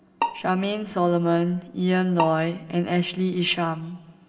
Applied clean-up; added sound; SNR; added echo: none; Bowed string instrument; 11 dB; reverberation time 1.1 s.